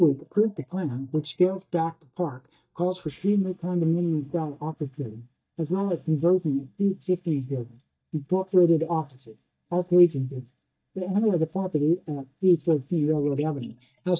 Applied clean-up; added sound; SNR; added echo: neural mask model DeepFilterNet 3.